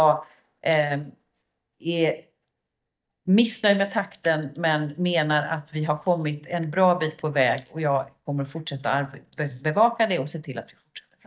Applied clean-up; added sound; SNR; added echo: neural mask model DeepFilterNet 3.